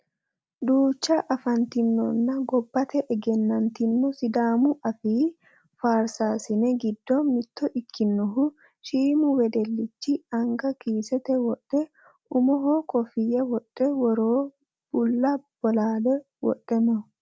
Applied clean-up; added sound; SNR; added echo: none; none; none; none.